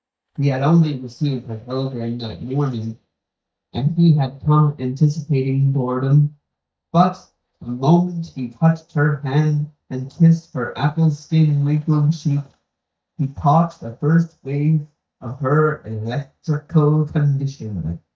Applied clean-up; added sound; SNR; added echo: neural mask model DeepFilterNet 3.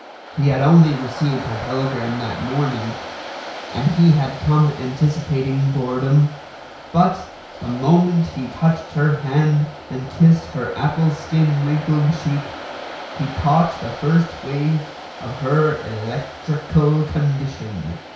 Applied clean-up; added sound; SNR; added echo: none; Waves, surf; 14 dB; reverberation time 0.6 s.